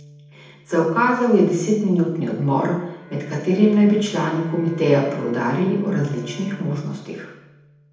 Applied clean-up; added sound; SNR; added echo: none; Bowed string instrument; 20 dB; reverberation time 0.8 s.